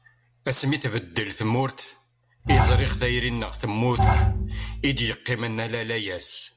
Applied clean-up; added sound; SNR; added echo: none; Bowed string instrument; -5 dB; none.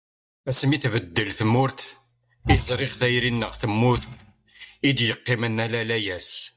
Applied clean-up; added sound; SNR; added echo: neural mask model DeepFilterNet 3.